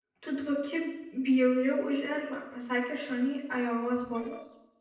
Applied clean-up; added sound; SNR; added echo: neural separator model SepFormer DNS4.